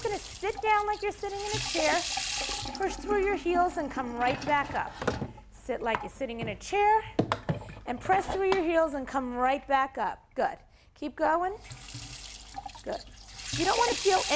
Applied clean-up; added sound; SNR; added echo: none; Sink (filling or washing) / Water tap, faucet; 7 dB; none.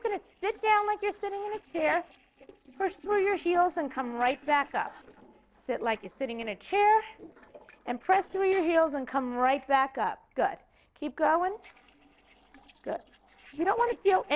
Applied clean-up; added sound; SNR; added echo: neural separator model SepFormer DNS4.